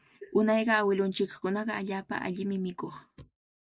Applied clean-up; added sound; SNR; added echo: neural mask model Resemble Enhance denoiser.